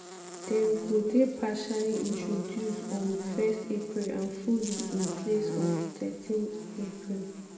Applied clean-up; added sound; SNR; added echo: none; Buzz; 9 dB; reverberation time 1.1 s.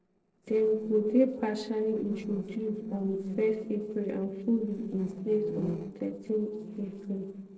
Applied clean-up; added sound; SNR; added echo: neural separator model SepFormer DNS4.